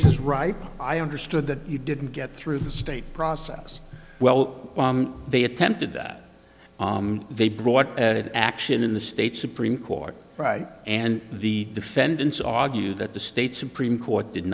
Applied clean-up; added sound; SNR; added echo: none; none; none; none.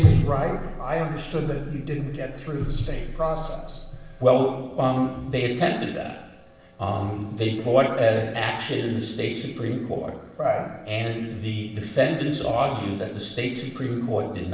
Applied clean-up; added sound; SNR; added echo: none; none; none; reverberation time 0.9 s.